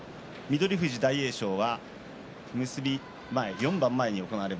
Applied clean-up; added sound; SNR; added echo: none; none; none; none.